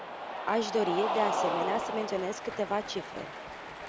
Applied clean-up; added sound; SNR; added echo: none; Cheering; 2 dB; none.